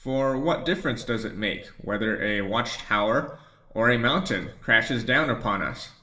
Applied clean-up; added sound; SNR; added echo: none; none; none; reverberation time 0.6 s.